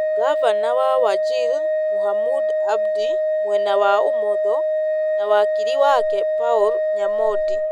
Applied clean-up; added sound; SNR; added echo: none; Organ; -4 dB; none.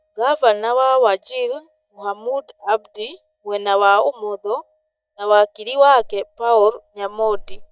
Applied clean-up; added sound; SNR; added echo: neural mask model DeepFilterNet 3.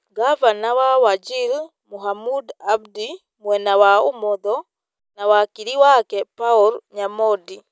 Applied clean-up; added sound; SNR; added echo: none; none; none; none.